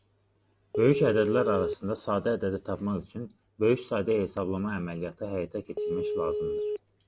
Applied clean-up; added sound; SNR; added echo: none; Telephone; 1 dB; none.